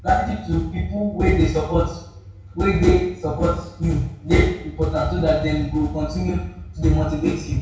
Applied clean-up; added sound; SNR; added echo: none; none; none; reverberation time 0.6 s.